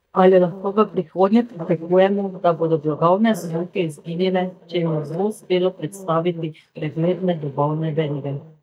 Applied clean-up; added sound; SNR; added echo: neural mask model DeepFilterNet 3.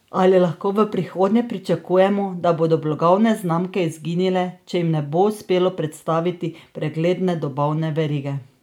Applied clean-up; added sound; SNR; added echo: none; none; none; none.